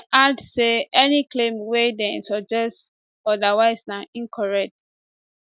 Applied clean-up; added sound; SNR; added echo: none; none; none; none.